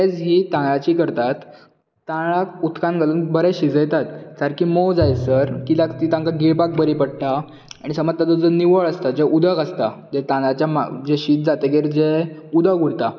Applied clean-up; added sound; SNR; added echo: none; Bowed string instrument; 10 dB; none.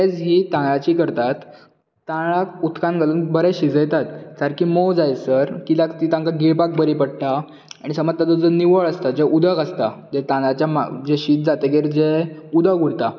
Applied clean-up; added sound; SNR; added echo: none; none; none; none.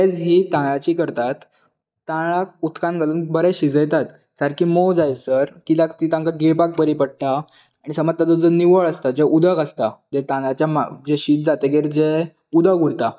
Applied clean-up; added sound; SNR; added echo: neural mask model DeepFilterNet 3.